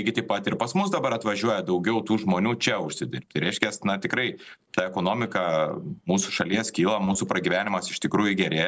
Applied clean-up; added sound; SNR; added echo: none; none; none; none.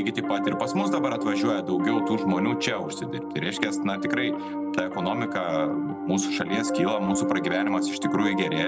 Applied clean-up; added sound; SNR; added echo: none; Piano; 0 dB; none.